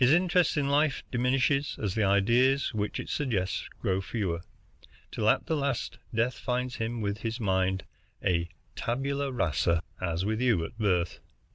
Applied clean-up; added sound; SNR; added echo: none; none; none; none.